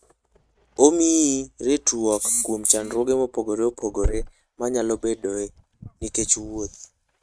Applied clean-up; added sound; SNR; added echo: neural mask model RNNoise.